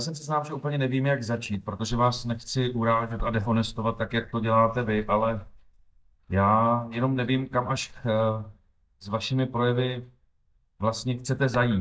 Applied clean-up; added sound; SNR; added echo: neural mask model DeepFilterNet 3.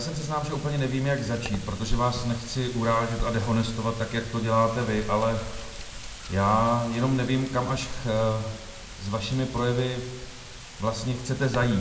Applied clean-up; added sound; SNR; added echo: none; Wind; 10 dB; reverberation time 0.9 s.